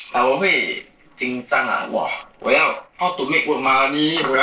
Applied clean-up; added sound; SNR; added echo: neural separator model SepFormer DNS4.